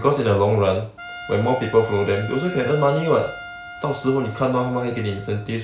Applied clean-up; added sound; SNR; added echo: none; Trumpet; 16 dB; none.